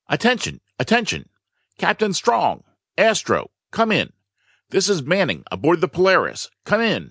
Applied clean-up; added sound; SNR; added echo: none; none; none; none.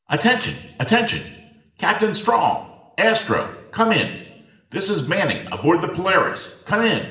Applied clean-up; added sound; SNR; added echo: none; none; none; reverberation time 0.8 s.